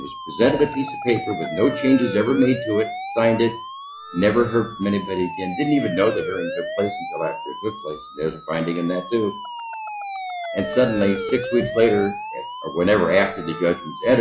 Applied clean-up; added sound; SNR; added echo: classical method log-MMSE.